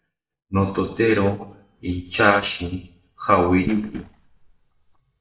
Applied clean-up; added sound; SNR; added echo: neural mask model DeepFilterNet 3.